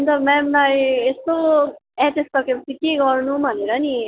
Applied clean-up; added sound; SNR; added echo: none; none; none; none.